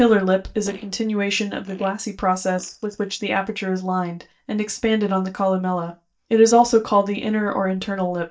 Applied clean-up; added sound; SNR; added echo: neural mask model DeepFilterNet 3.